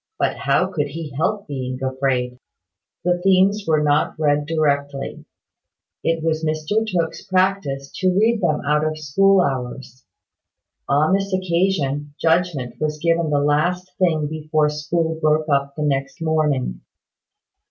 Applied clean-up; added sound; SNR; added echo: none; none; none; none.